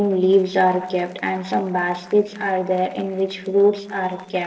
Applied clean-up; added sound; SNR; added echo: neural separator model SepFormer DNS4.